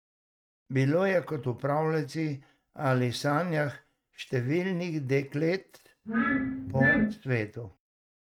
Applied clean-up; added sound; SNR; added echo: neural mask model RNNoise.